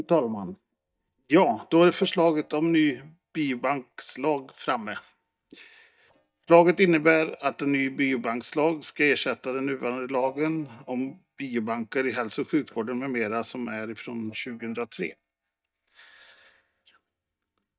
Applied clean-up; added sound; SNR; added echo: neural mask model DeepFilterNet 3.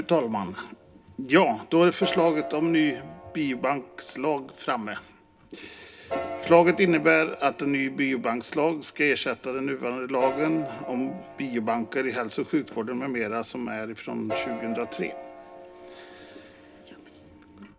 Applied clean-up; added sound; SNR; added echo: none; Piano; 14 dB; reverberation time 0.3 s.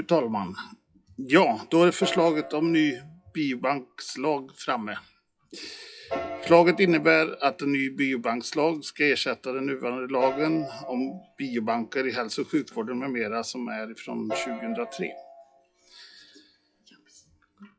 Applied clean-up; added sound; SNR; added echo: classical method WPE with log-MMSE.